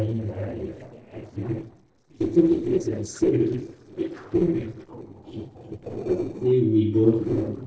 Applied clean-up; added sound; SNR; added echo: neural separator model SepFormer DNS4.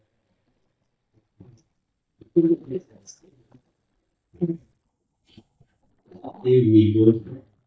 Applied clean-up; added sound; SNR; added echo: neural mask model DeepFilterNet 3.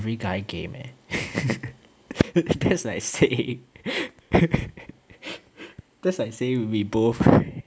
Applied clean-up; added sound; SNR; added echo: none; none; none; none.